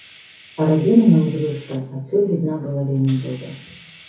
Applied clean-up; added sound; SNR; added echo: none; Hiss; 20 dB; reverberation time 0.6 s.